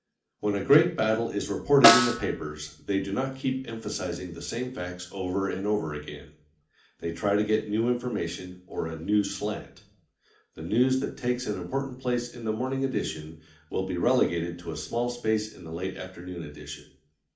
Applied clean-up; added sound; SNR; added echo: none; Snare drum; -3 dB; reverberation time 0.4 s.